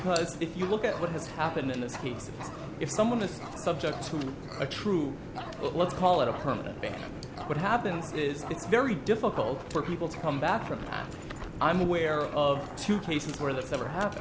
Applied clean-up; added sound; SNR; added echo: none; Dog; 14 dB; none.